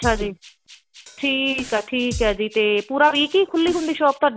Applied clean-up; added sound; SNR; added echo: none; Drum kit; 14 dB; none.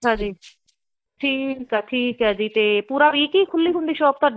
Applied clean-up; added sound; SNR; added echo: neural mask model DeepFilterNet 3.